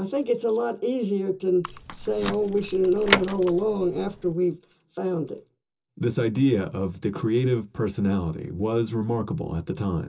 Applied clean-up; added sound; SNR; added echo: none; Door / Car; 6 dB; reverberation time 0.2 s.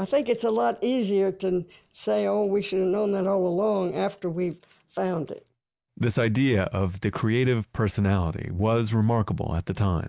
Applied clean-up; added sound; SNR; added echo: none; none; none; none.